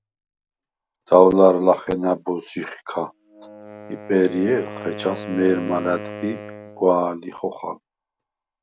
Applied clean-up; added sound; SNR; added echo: none; Wind instrument, woodwind instrument; 17 dB; none.